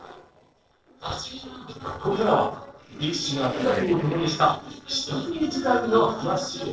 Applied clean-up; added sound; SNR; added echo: neural separator model SepFormer DNS4.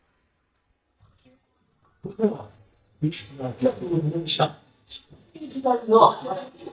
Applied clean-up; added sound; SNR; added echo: neural mask model DeepFilterNet 3.